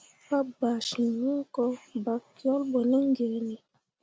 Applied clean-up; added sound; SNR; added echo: none; none; none; none.